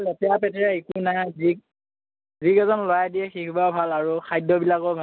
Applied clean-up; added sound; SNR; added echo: none; none; none; none.